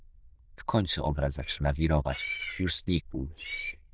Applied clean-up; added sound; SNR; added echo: neural diffusion model UNIVERSE++.